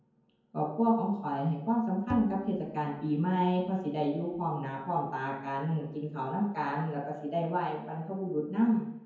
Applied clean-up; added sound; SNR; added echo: none; Bowed string instrument; 11 dB; reverberation time 0.9 s.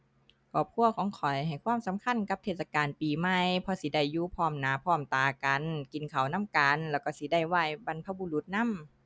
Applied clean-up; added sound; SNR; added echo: none; none; none; none.